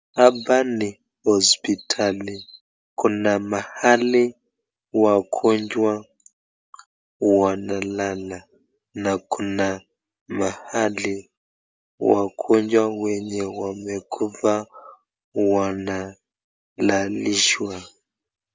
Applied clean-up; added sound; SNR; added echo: none; none; none; none.